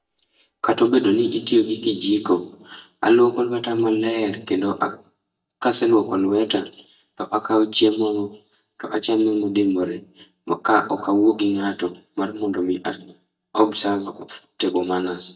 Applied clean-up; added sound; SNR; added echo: neural mask model DeepFilterNet 3.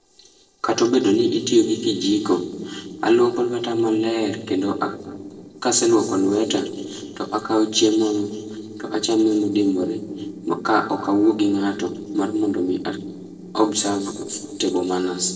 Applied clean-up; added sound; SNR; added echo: neural separator model SepFormer DNS4.